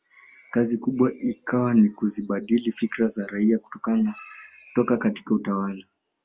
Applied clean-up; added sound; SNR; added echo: none; none; none; none.